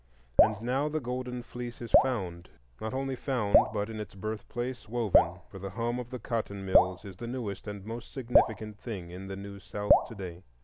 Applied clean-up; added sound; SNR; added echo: none; Drip; -3 dB; none.